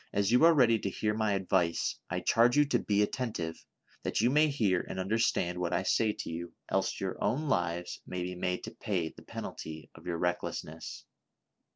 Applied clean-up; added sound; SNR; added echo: none; none; none; none.